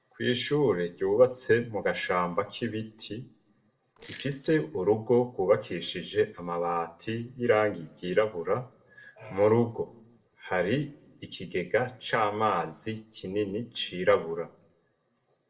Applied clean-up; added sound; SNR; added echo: neural separator model SepFormer DNS4.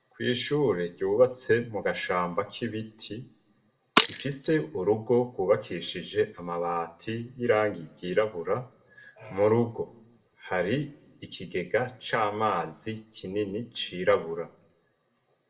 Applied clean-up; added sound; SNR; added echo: none; Shatter; 5 dB; reverberation time 0.4 s.